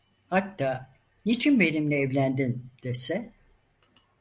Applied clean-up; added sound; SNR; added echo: none; none; none; none.